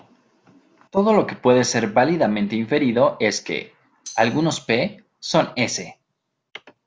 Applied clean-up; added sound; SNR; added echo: none; Tambourine; 20 dB; none.